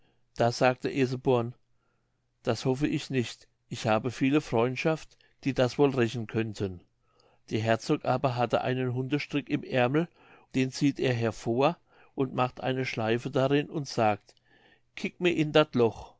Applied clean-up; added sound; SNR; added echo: none; none; none; none.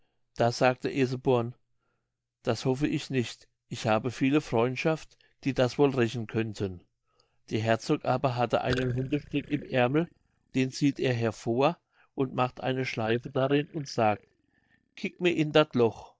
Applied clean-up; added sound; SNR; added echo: neural mask model DeepFilterNet 3.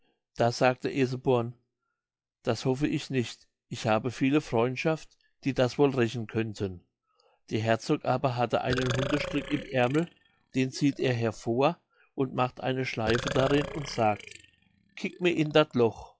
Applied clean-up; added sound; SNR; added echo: classical method log-MMSE.